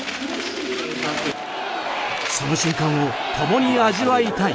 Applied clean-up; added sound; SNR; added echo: none; none; none; none.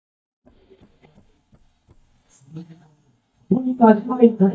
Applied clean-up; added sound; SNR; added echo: neural mask model DeepFilterNet 3.